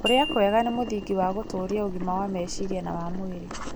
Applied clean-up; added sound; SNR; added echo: none; Boiling + Glockenspiel; 7 dB; none.